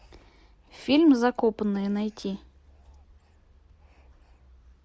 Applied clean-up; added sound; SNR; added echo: none; none; none; none.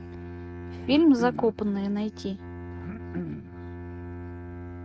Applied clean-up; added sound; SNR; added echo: neural mask model RNNoise.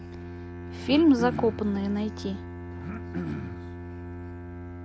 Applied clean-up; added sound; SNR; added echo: none; Bowed string instrument + Cough; 7 dB; none.